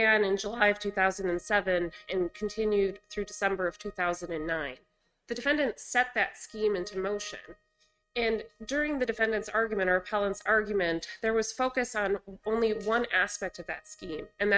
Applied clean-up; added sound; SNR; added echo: neural mask model RNNoise.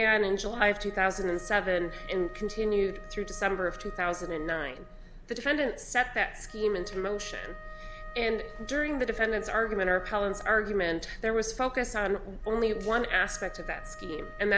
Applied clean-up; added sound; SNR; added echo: none; Wind instrument, woodwind instrument; 18 dB; none.